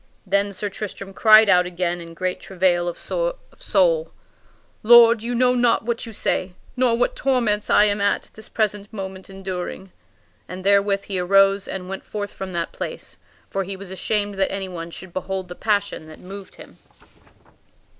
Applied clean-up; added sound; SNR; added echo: none; none; none; none.